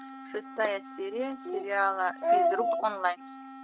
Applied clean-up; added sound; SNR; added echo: neural mask model RNNoise.